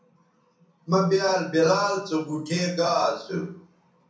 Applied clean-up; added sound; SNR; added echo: none; none; none; reverberation time 0.6 s.